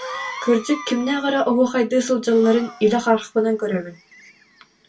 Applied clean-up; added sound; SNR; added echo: none; Cough; 16 dB; reverberation time 0.1 s.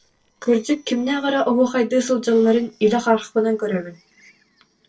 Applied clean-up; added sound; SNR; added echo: neural separator model SepFormer DNS4.